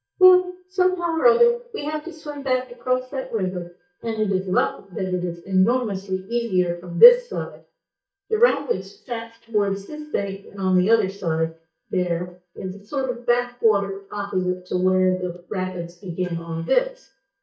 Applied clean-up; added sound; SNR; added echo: neural mask model DeepFilterNet 3.